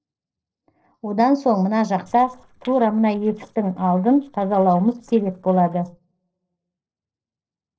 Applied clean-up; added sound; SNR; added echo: neural separator model SepFormer DNS4.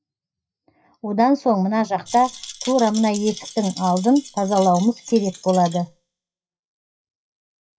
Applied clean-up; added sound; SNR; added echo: classical method WPE with log-MMSE.